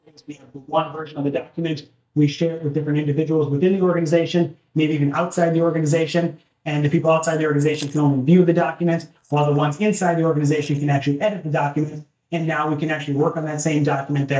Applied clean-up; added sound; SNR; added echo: neural mask model DeepFilterNet 3.